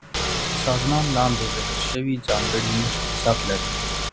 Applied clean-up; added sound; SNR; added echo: none; Engine / Car; 0 dB; none.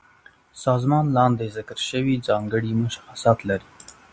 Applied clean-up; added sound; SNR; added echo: none; none; none; none.